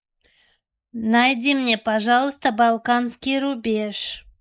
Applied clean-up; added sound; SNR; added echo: neural mask model Resemble Enhance denoiser.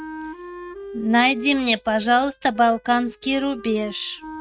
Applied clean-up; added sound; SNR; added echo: neural mask model RNNoise.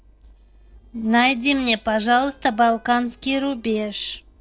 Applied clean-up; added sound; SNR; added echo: neural separator model SepFormer DNS4.